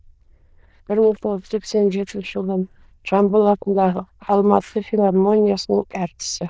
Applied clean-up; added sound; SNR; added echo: neural diffusion model UNIVERSE++.